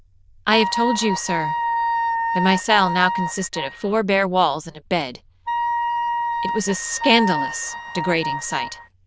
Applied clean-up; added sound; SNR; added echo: neural diffusion model UNIVERSE++.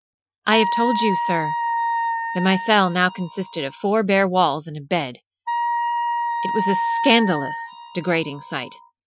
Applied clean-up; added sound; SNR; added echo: classical method Wiener filter.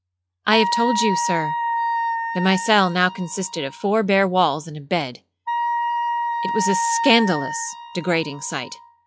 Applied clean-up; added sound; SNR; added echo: classical method log-MMSE.